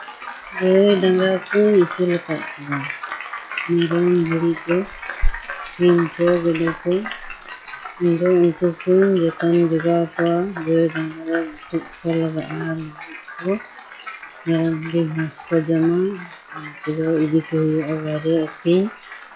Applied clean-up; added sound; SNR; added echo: classical method log-MMSE.